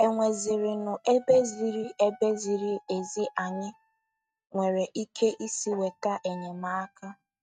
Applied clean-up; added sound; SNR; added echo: neural mask model RNNoise.